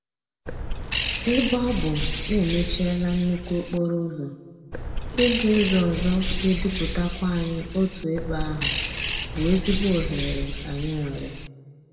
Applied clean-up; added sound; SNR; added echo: none; Bird; 3 dB; reverberation time 1.4 s.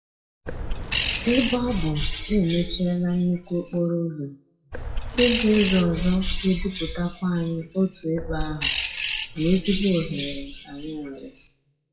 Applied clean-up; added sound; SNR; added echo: classical method WPE with log-MMSE.